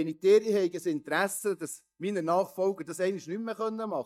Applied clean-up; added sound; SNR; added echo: neural mask model DeepFilterNet 3.